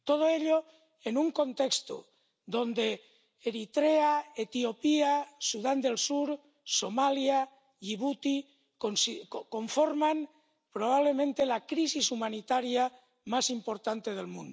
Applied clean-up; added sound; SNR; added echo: none; none; none; none.